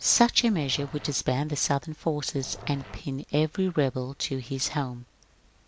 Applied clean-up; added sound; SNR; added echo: none; Growling; 19 dB; none.